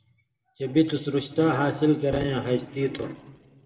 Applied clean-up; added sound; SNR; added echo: none; none; none; reverberation time 1.4 s.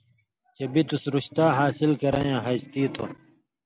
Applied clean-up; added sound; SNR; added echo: none; none; none; none.